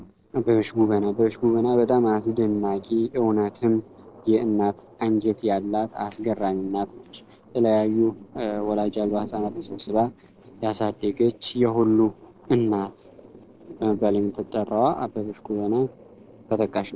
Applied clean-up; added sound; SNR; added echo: neural separator model SepFormer DNS4.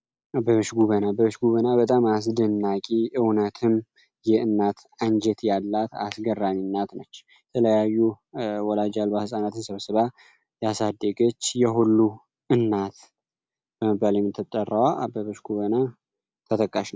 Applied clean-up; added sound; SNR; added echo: none; none; none; none.